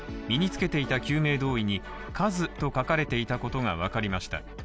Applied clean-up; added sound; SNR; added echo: none; none; none; none.